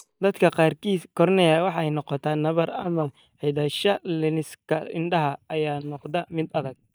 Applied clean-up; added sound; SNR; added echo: neural mask model DeepFilterNet 3.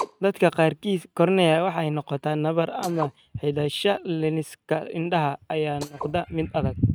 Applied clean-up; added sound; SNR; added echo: neural mask model RNNoise.